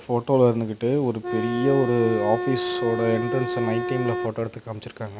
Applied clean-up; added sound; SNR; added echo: none; Organ; 3 dB; none.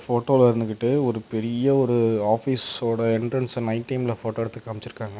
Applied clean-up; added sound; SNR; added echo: none; none; none; none.